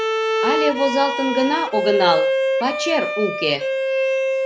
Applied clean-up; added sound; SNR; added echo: none; Bowed string instrument; -1 dB; none.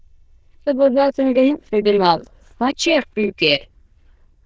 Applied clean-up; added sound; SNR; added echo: neural diffusion model UNIVERSE++.